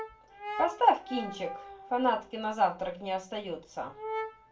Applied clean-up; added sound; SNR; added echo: none; Brass instrument; 11 dB; reverberation time 0.2 s.